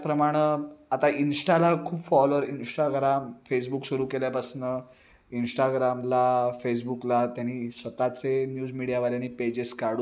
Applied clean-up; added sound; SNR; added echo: none; none; none; none.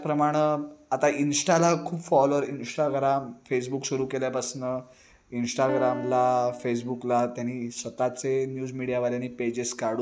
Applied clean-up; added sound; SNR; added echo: none; Piano; 13 dB; none.